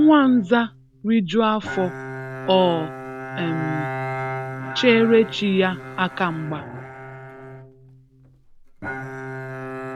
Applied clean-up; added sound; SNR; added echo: none; Bowed string instrument; 10 dB; none.